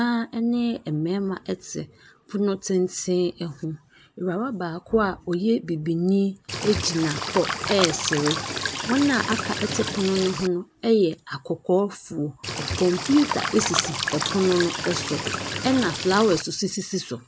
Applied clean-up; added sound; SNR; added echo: none; Cricket / Water; 4 dB; none.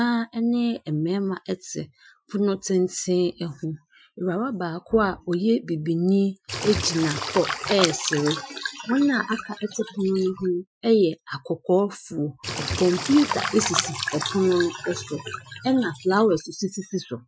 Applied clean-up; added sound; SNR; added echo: classical method Wiener filter.